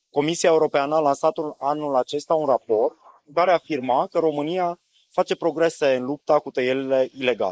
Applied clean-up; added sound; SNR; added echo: neural mask model Resemble Enhance denoiser.